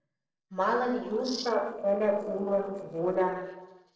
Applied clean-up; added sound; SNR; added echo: neural separator model SepFormer DNS4.